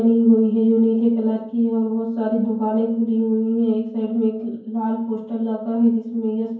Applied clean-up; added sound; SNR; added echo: none; none; none; reverberation time 0.9 s.